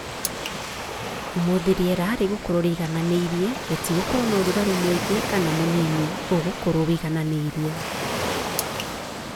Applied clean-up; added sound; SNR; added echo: none; Waves, surf; 5 dB; none.